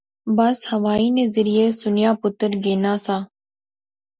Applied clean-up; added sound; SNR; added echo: none; none; none; none.